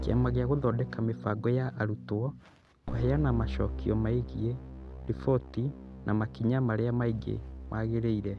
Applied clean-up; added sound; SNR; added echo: none; Keyboard (musical) + Electric guitar / Strum; 9 dB; none.